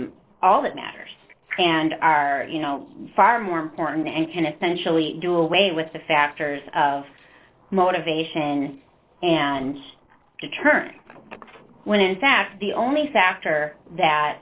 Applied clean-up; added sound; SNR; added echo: neural separator model SepFormer DNS4.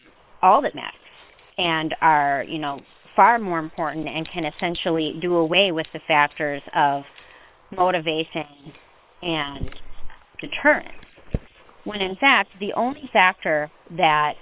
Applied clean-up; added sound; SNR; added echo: neural separator model SepFormer WHAM!.